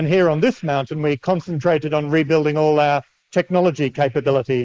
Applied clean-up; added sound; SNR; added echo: neural mask model Resemble Enhance denoiser.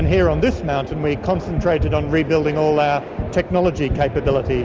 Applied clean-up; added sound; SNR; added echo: none; Gunshot, gunfire; 7 dB; none.